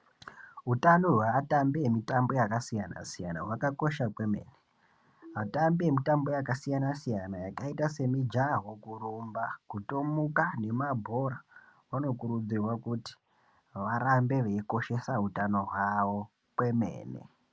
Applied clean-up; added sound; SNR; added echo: none; none; none; none.